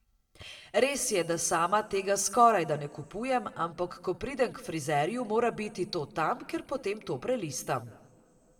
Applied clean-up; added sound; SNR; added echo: none; none; none; reverberation time 0.8 s.